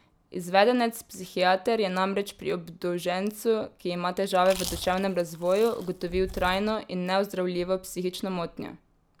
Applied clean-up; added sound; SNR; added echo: none; Chewing, mastication; 13 dB; none.